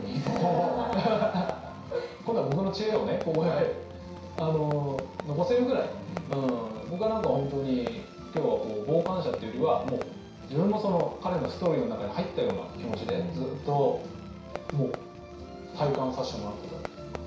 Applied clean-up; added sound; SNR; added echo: none; Fireworks; 15 dB; reverberation time 0.6 s.